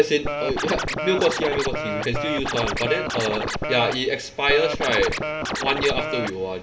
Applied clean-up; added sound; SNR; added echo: none; Scratching (performance technique); 3 dB; reverberation time 0.5 s.